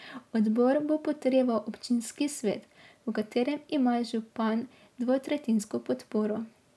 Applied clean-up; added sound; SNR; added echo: none; none; none; none.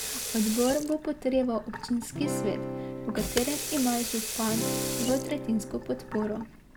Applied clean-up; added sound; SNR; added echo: none; Sink (filling or washing) / Water tap, faucet + Acoustic guitar / Strum; 4 dB; none.